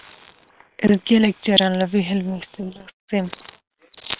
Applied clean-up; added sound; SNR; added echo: neural separator model SepFormer WHAM!.